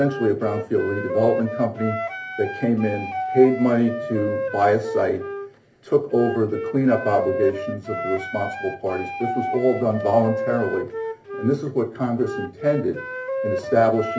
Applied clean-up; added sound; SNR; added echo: none; Wind instrument, woodwind instrument; 7 dB; reverberation time 0.3 s.